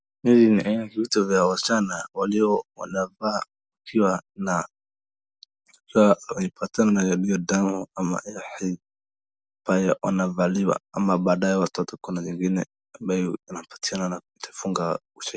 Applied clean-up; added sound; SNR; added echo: none; none; none; none.